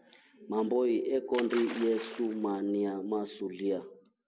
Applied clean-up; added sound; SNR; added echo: none; Splash, splatter; 15 dB; none.